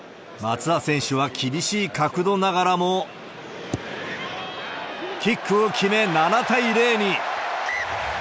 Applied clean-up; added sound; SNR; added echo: none; none; none; none.